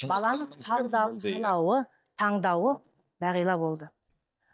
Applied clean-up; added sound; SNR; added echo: neural mask model DeepFilterNet 3.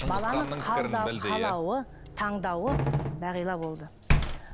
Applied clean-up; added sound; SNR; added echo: none; Slam; 1 dB; none.